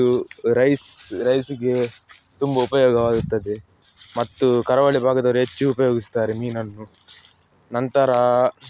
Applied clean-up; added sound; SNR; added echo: none; none; none; none.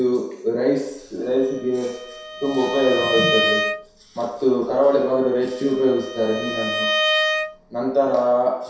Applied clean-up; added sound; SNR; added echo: none; Bowed string instrument; 5 dB; reverberation time 0.7 s.